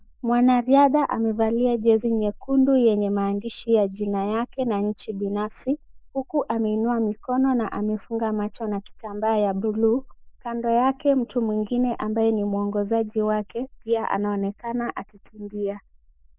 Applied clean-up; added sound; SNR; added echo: neural mask model Resemble Enhance denoiser.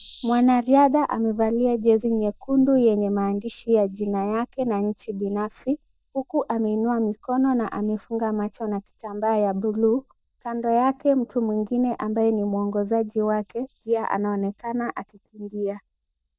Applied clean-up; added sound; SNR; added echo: neural mask model DeepFilterNet 3.